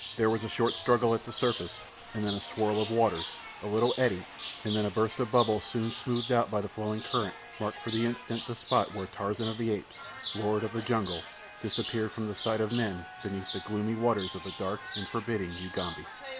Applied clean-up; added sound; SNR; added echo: none; Chirp, tweet; 11 dB; none.